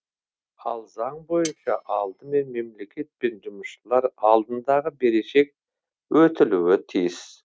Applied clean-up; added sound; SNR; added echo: neural mask model RNNoise.